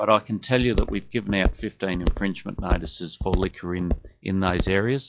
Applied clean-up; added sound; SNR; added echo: classical method log-MMSE.